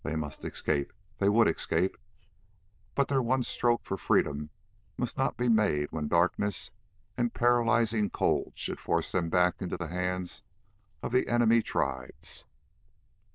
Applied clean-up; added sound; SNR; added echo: neural diffusion model UNIVERSE++.